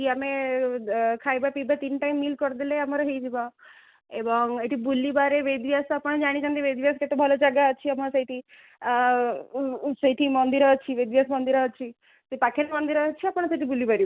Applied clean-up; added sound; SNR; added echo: none; none; none; none.